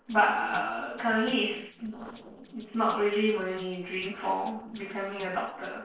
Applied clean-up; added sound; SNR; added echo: neural separator model SepFormer DNS4.